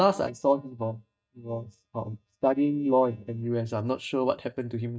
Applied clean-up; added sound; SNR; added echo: neural mask model DeepFilterNet 3.